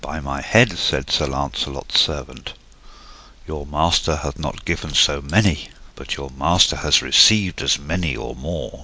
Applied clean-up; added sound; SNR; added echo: none; none; none; none.